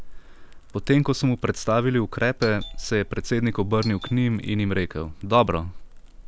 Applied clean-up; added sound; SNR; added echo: none; Doorbell + Crackle; 12 dB; none.